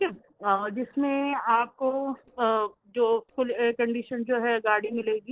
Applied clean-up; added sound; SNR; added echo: neural separator model SepFormer DNS4.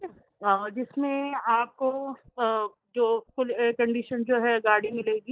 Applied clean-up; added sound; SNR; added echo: neural mask model DeepFilterNet 3.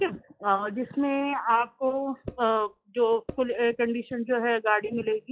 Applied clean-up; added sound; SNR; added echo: classical method log-MMSE.